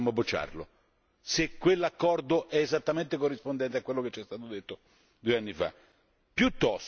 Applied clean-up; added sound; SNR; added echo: none; none; none; none.